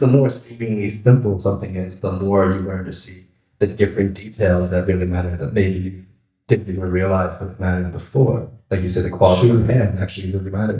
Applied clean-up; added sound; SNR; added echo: neural mask model DeepFilterNet 3.